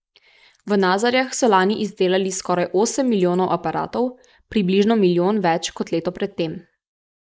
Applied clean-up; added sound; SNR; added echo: neural mask model Resemble Enhance denoiser.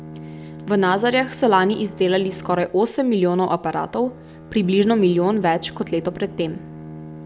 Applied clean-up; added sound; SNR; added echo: none; Coin (dropping) + Bowed string instrument; 17 dB; none.